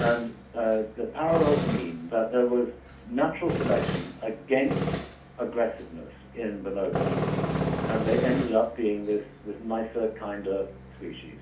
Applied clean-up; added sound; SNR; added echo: none; Tools; 4 dB; reverberation time 0.4 s.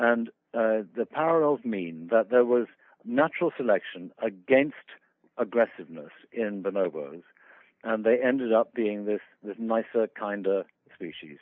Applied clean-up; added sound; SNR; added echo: none; none; none; none.